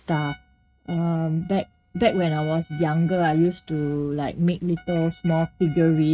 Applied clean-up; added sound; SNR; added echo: neural mask model RNNoise.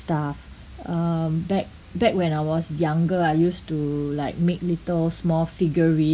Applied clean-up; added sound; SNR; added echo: none; none; none; none.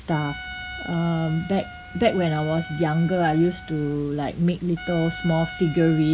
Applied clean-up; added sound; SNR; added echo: none; Trumpet; 15 dB; none.